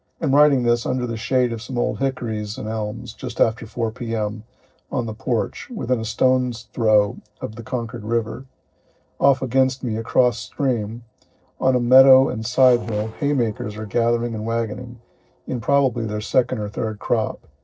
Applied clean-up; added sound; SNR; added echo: neural separator model SepFormer DNS4.